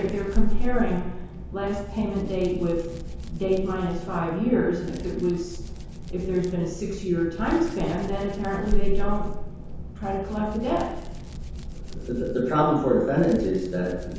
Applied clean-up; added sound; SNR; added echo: none; Hands; 2 dB; reverberation time 0.9 s.